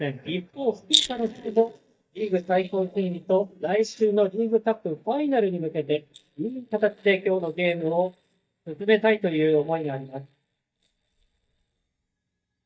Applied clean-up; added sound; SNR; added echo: neural mask model DeepFilterNet 3.